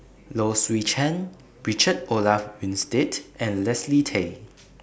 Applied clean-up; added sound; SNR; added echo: none; none; none; none.